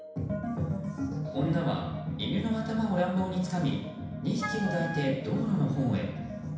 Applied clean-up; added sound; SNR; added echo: none; Wind instrument, woodwind instrument; 9 dB; reverberation time 0.9 s.